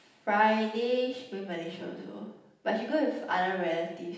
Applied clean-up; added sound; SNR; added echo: none; none; none; reverberation time 0.8 s.